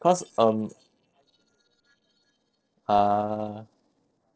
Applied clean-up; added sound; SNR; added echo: neural separator model SepFormer DNS4.